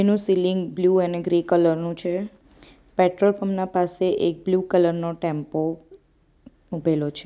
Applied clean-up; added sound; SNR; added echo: none; none; none; none.